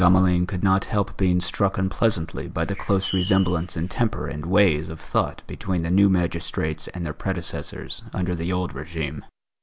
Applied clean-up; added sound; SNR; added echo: none; Bird; 13 dB; none.